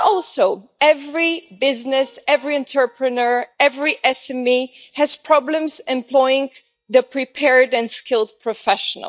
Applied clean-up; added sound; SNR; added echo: neural mask model DeepFilterNet 3.